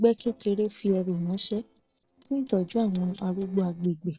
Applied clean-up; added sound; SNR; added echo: neural separator model SepFormer DNS4.